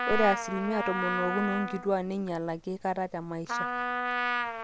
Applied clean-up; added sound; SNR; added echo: none; Trumpet; 2 dB; none.